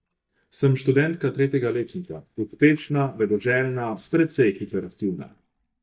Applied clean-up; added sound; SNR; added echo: neural mask model DeepFilterNet 3.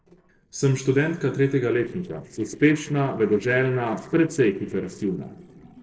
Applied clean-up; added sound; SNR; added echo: neural separator model SepFormer DNS4.